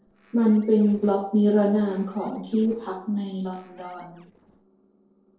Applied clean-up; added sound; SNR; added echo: neural separator model SepFormer DNS4.